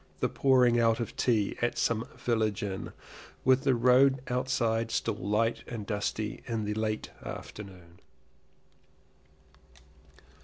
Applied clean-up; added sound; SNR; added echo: none; none; none; none.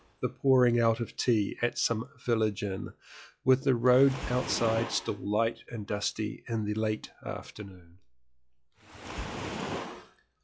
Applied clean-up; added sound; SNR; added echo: classical method log-MMSE.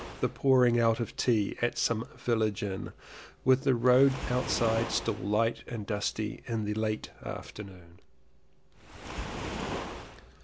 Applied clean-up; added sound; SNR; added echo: none; Waves, surf; 12 dB; none.